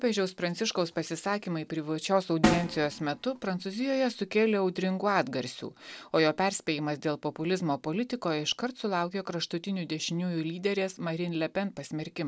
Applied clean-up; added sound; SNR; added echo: none; Snare drum; 3 dB; none.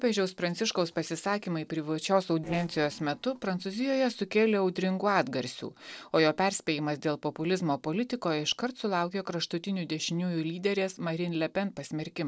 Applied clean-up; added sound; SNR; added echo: neural separator model SepFormer DNS4.